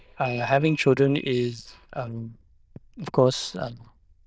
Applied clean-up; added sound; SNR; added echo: neural diffusion model UNIVERSE++.